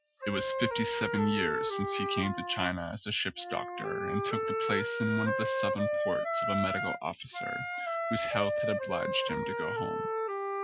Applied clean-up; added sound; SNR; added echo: classical method Wiener filter.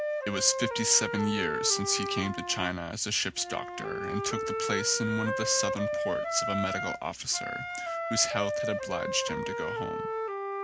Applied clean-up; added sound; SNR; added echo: none; Wind instrument, woodwind instrument; 2 dB; none.